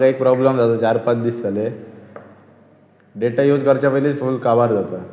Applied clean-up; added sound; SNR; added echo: none; none; none; none.